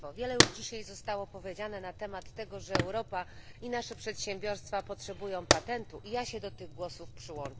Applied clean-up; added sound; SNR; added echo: none; Fire; -2 dB; none.